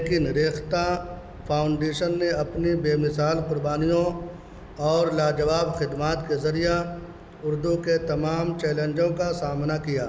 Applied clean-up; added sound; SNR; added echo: none; none; none; none.